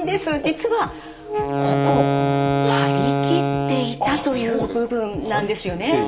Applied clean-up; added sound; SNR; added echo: none; Wind instrument, woodwind instrument; 0 dB; reverberation time 1.6 s.